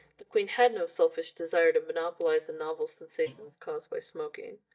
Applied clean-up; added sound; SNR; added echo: neural mask model DeepFilterNet 3.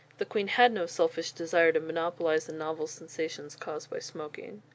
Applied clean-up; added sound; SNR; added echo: none; none; none; none.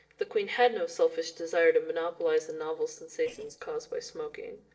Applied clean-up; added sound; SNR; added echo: neural separator model SepFormer DNS4.